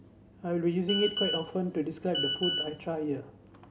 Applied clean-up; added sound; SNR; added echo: none; Telephone; 0 dB; none.